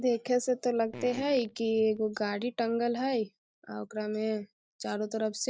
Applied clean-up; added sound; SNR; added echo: neural mask model DeepFilterNet 3.